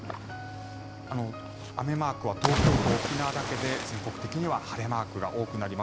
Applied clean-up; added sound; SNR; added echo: none; Cricket / Waves, surf; 0 dB; none.